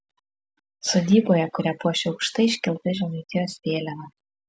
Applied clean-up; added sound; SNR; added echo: none; none; none; none.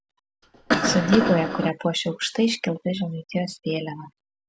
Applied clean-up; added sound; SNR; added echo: none; Cough; 0 dB; none.